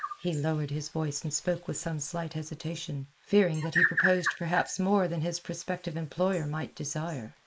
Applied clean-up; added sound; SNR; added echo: neural mask model Resemble Enhance denoiser.